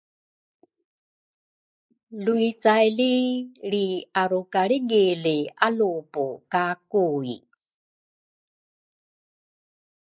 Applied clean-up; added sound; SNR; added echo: neural mask model Resemble Enhance denoiser.